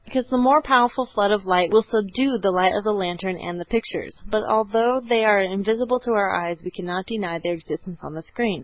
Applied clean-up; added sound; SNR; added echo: none; none; none; none.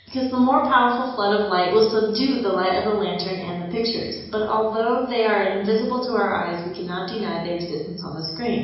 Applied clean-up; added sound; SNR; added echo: none; none; none; reverberation time 1.0 s.